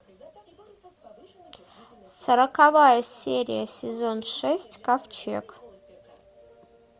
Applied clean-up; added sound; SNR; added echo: none; none; none; none.